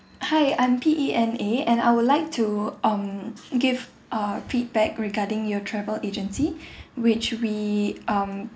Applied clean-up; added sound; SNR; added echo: none; none; none; none.